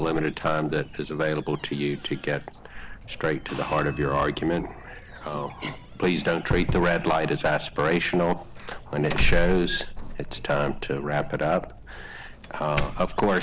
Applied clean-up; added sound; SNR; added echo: none; Doorbell; 5 dB; none.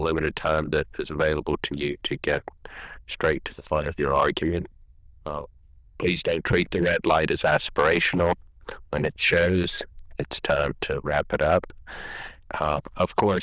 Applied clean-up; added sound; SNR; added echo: neural diffusion model UNIVERSE++.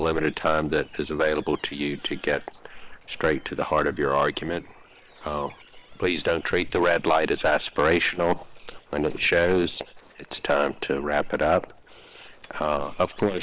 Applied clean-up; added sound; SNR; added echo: neural separator model SepFormer WHAM!.